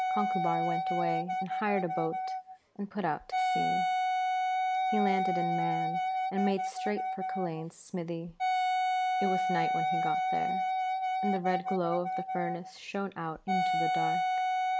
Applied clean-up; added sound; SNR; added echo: none; Wind instrument, woodwind instrument; -4 dB; none.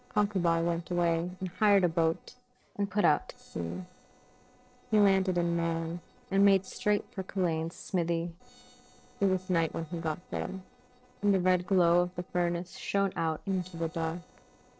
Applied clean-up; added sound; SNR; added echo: neural separator model SepFormer DNS4.